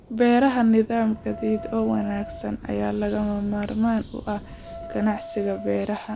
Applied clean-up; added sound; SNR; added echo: none; Wind instrument, woodwind instrument + Thunder / Rain; 15 dB; none.